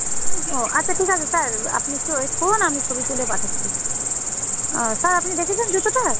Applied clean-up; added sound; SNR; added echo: none; Cricket; -3 dB; none.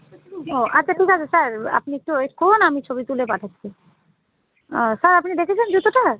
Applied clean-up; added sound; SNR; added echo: none; none; none; none.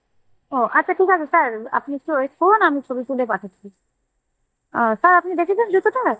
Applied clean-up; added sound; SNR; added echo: neural mask model DeepFilterNet 3.